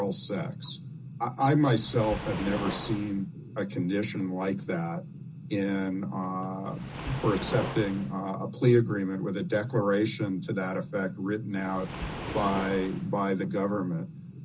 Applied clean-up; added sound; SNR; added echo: none; Waves, surf; 13 dB; reverberation time 0.2 s.